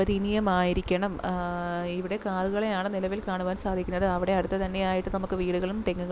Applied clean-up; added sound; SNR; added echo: none; none; none; none.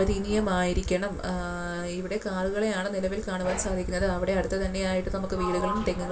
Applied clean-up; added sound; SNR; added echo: none; Sliding door; 13 dB; reverberation time 0.2 s.